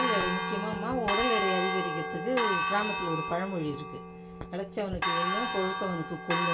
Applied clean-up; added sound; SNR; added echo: none; Church bell; -1 dB; reverberation time 0.2 s.